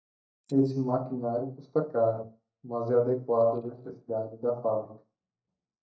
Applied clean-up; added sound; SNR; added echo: neural mask model DeepFilterNet 3.